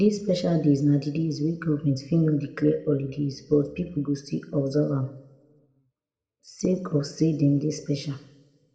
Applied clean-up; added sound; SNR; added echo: none; none; none; reverberation time 0.7 s.